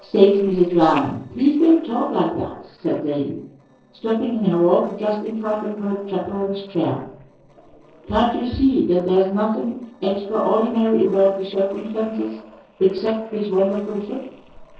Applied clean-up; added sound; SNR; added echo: neural separator model SepFormer DNS4.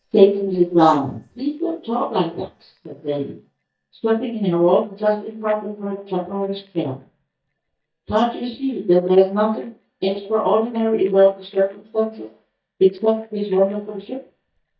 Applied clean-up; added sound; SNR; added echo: neural mask model DeepFilterNet 3.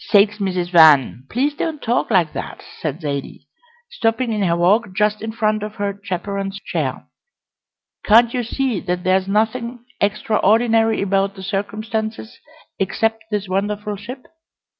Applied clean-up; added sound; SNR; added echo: none; none; none; none.